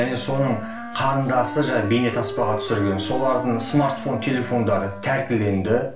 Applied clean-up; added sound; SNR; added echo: none; Wind instrument, woodwind instrument; 11 dB; reverberation time 0.4 s.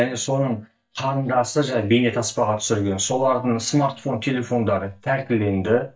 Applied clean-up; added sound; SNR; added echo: neural mask model DeepFilterNet 3.